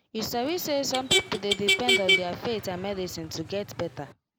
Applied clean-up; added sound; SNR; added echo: none; Motor vehicle (road); -1 dB; none.